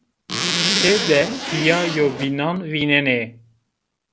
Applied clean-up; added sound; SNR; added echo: none; Zipper (clothing); 2 dB; none.